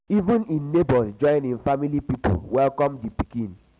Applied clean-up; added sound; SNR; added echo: none; none; none; none.